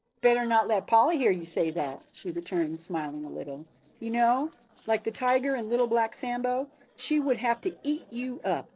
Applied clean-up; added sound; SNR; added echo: neural separator model SepFormer DNS4.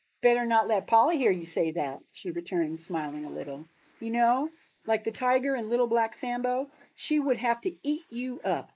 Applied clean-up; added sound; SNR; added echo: neural mask model Resemble Enhance denoiser.